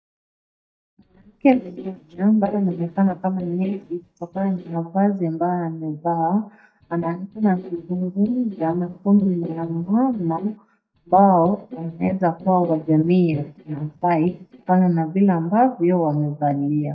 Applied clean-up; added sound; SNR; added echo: neural mask model DeepFilterNet 3.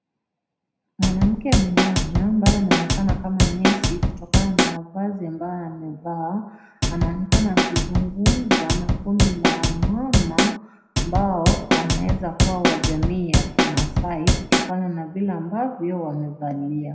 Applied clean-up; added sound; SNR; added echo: none; Drum / Drum kit; -5 dB; reverberation time 0.8 s.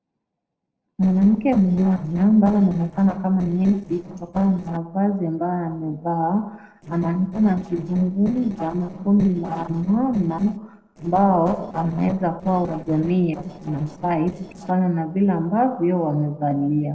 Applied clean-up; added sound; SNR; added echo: neural separator model SepFormer DNS4.